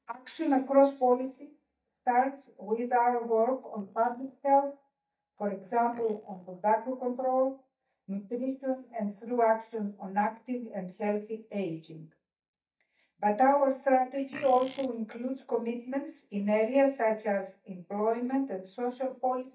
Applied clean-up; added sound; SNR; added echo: neural mask model DeepFilterNet 3.